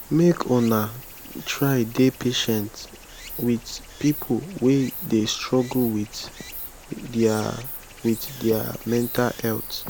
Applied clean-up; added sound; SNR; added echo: none; Stream; 14 dB; none.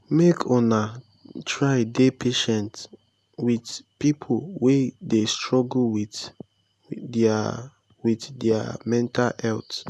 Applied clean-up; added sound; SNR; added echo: none; none; none; none.